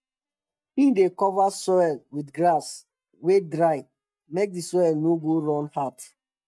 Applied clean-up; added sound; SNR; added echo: neural mask model DeepFilterNet 3.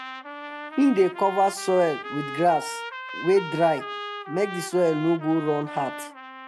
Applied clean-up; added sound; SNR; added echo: none; Trumpet; 11 dB; none.